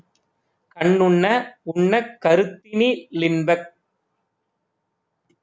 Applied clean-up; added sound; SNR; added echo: none; none; none; none.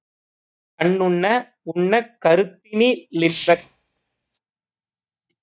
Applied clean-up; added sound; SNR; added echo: neural mask model DeepFilterNet 3.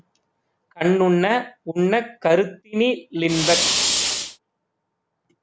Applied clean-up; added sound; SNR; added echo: none; Fire; -1 dB; none.